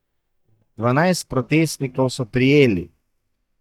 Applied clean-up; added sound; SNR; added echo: neural mask model DeepFilterNet 3.